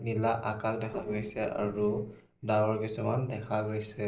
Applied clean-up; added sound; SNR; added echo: neural separator model SepFormer DNS4.